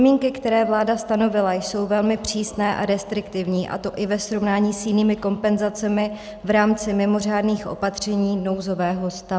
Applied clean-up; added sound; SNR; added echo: none; none; none; none.